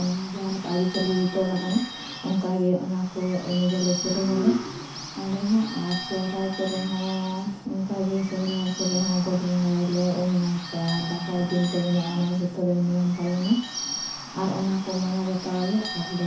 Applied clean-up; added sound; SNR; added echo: none; Bird / Bell; 11 dB; reverberation time 0.9 s.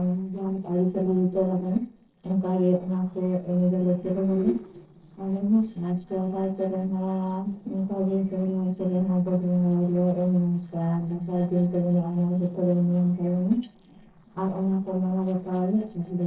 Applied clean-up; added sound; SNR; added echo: neural separator model SepFormer DNS4.